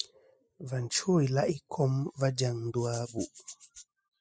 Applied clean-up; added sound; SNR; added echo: classical method spectral subtraction.